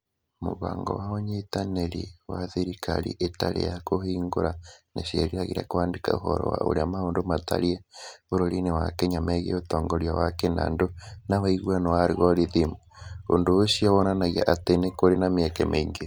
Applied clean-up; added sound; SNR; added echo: none; none; none; none.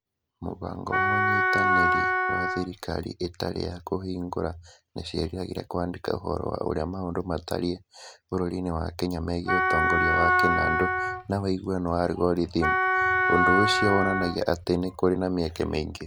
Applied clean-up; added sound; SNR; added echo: none; Wind instrument, woodwind instrument; -4 dB; none.